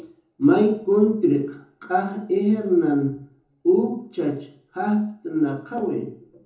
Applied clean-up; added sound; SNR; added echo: none; none; none; reverberation time 0.6 s.